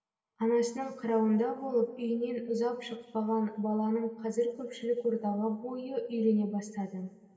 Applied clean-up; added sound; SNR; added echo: none; none; none; reverberation time 2.0 s.